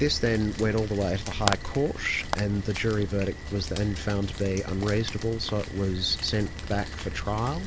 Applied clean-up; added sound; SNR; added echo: none; Rain; 7 dB; none.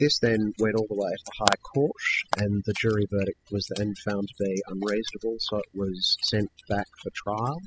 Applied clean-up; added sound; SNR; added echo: classical method spectral subtraction.